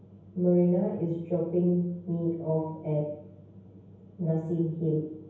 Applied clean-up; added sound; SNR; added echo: none; none; none; reverberation time 0.9 s.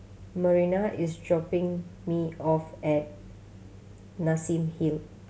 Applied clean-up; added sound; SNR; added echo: none; none; none; none.